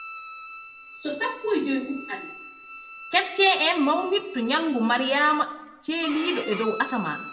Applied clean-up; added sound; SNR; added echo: none; Bowed string instrument; 14 dB; reverberation time 0.7 s.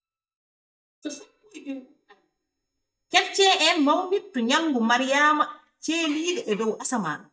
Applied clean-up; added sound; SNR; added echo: neural mask model DeepFilterNet 3.